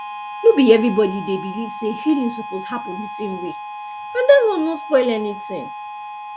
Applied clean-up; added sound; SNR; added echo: none; Harmonica; 11 dB; none.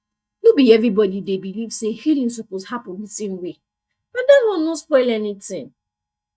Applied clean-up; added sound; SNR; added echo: neural mask model DeepFilterNet 3.